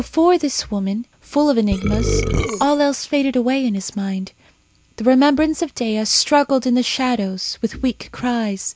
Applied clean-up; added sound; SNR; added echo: none; Burping, eructation; 2 dB; none.